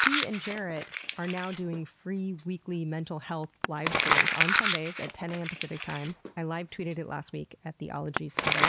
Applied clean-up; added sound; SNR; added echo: none; Crumpling, crinkling; -3 dB; none.